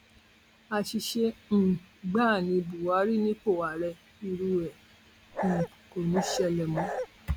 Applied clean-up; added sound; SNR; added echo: none; Bark; 3 dB; none.